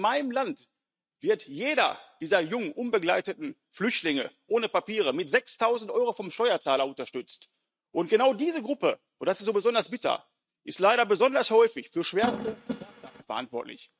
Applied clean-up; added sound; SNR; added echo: neural mask model RNNoise.